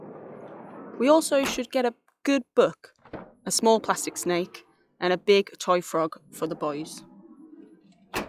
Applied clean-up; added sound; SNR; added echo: classical method log-MMSE.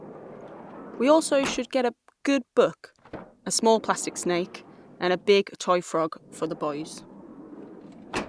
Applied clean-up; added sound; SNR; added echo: none; Sliding door; 15 dB; none.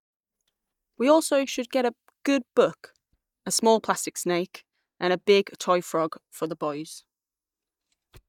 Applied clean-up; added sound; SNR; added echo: neural mask model DeepFilterNet 3.